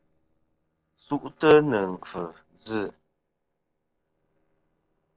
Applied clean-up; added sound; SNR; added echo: neural separator model SepFormer DNS4.